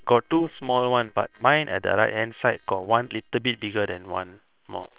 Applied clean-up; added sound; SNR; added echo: neural separator model SepFormer WHAM!.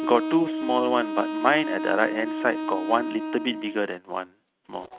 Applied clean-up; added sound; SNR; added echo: neural mask model RNNoise.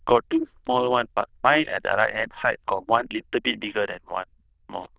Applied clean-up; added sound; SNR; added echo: neural diffusion model UNIVERSE++.